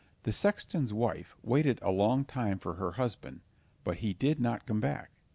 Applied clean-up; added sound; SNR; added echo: none; none; none; none.